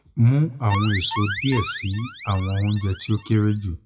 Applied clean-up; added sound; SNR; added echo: classical method WPE with log-MMSE.